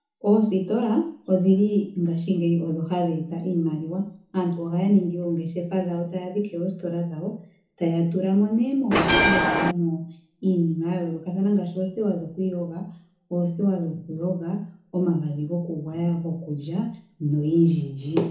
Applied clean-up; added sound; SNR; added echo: none; Bell; -5 dB; reverberation time 0.7 s.